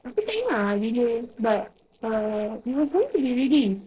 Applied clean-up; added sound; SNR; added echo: neural separator model SepFormer DNS4.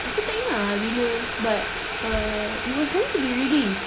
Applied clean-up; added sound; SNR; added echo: none; Boiling; 4 dB; none.